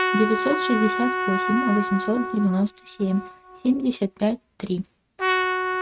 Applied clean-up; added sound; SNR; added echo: neural mask model RNNoise.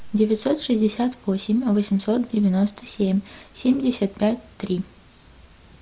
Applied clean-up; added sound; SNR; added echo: none; none; none; none.